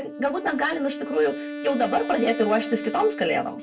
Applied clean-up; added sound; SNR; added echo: none; Wind instrument, woodwind instrument; 9 dB; reverberation time 0.1 s.